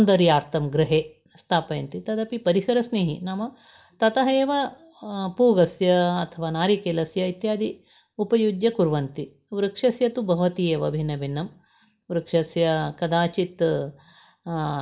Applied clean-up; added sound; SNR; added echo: none; none; none; reverberation time 0.3 s.